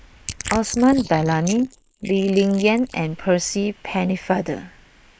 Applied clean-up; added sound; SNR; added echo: neural mask model Resemble Enhance denoiser.